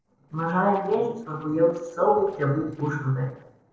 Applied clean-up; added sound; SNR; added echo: neural separator model SepFormer DNS4.